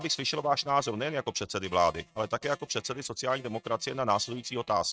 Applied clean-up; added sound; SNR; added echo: neural mask model RNNoise.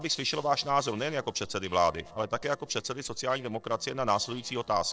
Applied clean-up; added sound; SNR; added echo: neural separator model SepFormer DNS4.